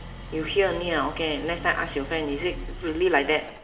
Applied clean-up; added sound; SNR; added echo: none; Idling; 12 dB; reverberation time 0.9 s.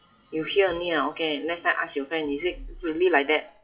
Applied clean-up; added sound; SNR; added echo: classical method WPE with log-MMSE.